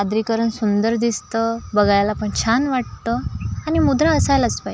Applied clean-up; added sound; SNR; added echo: none; none; none; none.